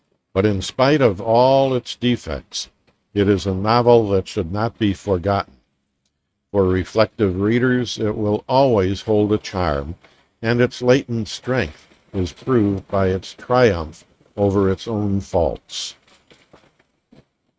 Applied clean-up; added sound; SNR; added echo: neural mask model RNNoise.